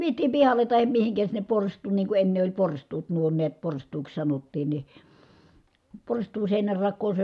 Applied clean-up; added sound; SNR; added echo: none; none; none; none.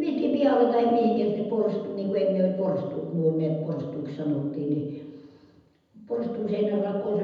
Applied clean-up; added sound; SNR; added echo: none; none; none; reverberation time 1.0 s.